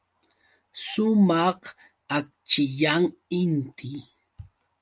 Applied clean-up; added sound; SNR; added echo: none; none; none; none.